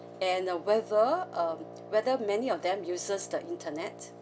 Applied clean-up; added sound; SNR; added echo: none; Wind instrument, woodwind instrument; 16 dB; none.